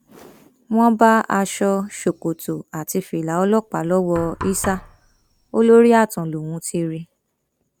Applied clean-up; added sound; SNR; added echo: none; Knock; 16 dB; none.